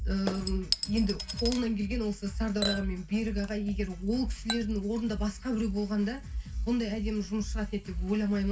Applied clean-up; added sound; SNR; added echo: none; Chink, clink / Liquid; 11 dB; reverberation time 0.2 s.